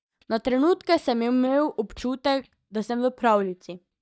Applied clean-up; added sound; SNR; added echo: neural mask model DeepFilterNet 3.